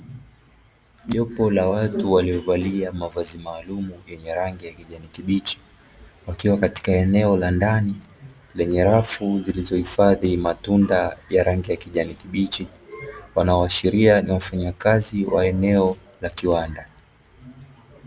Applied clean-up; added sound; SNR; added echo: none; none; none; none.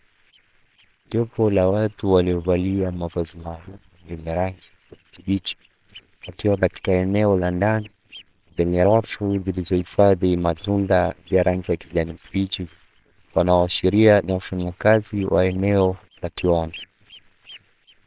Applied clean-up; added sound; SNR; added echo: neural separator model SepFormer WHAMR!.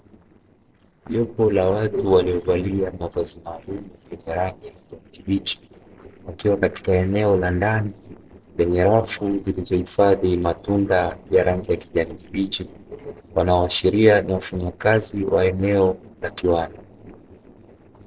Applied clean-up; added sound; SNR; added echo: neural separator model SepFormer DNS4.